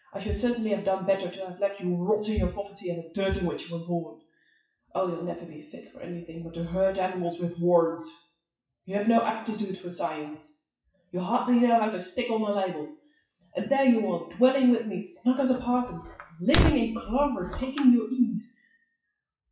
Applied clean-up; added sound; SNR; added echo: classical method WPE with log-MMSE.